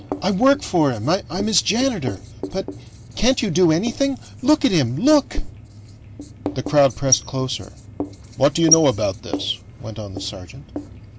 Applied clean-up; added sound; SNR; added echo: none; Writing; 9 dB; none.